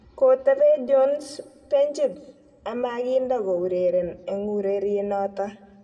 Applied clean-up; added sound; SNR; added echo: none; none; none; reverberation time 1.0 s.